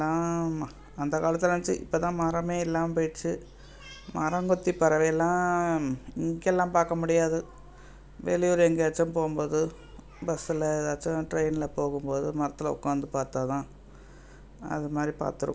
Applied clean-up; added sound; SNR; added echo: none; none; none; none.